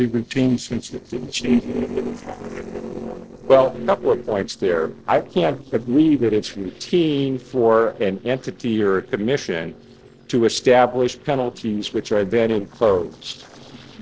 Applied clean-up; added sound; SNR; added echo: neural separator model SepFormer DNS4.